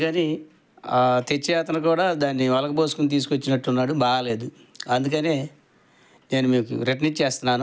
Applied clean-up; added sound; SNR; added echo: none; none; none; none.